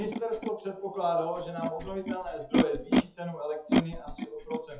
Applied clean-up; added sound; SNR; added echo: classical method WPE with log-MMSE.